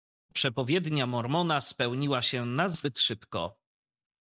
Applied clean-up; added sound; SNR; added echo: neural mask model DeepFilterNet 3.